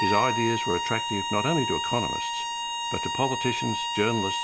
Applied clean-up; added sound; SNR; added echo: none; Bowed string instrument; 1 dB; none.